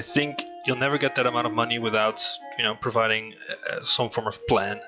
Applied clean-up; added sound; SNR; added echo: classical method log-MMSE.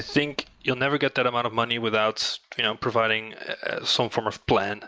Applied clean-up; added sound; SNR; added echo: none; none; none; none.